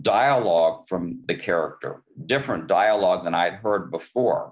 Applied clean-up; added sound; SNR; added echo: none; none; none; none.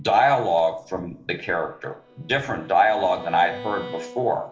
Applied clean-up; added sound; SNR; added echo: none; Bowed string instrument; 19 dB; reverberation time 0.9 s.